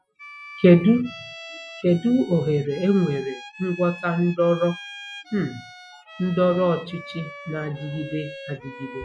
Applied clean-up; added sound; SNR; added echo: classical method Wiener filter.